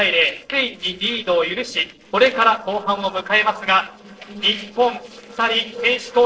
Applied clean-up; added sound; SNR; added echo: neural separator model SepFormer DNS4.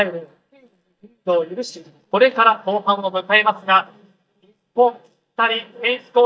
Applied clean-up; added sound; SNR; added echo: neural mask model DeepFilterNet 3.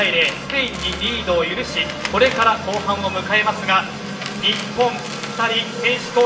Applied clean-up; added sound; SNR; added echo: none; Tools; 15 dB; reverberation time 0.6 s.